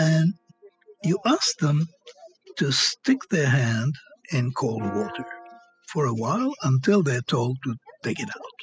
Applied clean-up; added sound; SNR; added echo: classical method spectral subtraction.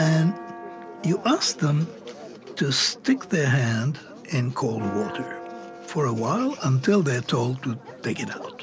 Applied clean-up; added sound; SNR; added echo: none; Church bell; 15 dB; none.